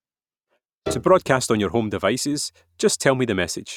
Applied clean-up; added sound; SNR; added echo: neural mask model RNNoise.